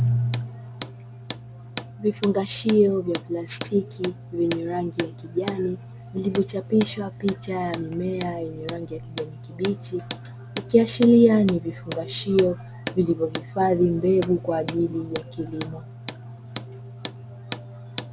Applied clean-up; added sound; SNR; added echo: none; Hammer; 15 dB; none.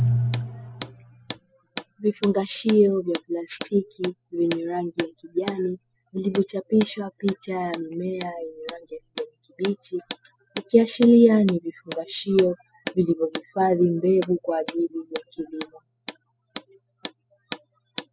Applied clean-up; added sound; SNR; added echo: classical method spectral subtraction.